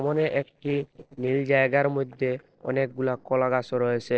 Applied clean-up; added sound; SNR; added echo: neural separator model SepFormer DNS4.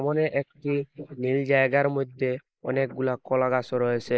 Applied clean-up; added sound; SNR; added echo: neural mask model Resemble Enhance denoiser.